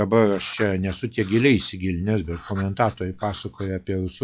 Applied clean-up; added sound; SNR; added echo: classical method log-MMSE.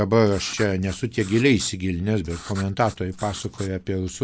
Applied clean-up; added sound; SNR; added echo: neural mask model Resemble Enhance denoiser.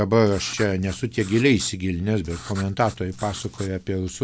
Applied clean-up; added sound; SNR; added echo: none; Writing; 18 dB; none.